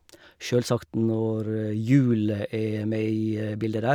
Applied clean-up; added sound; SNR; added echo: none; none; none; none.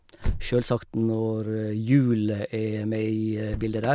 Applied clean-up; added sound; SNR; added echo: none; Motor vehicle (road); 10 dB; none.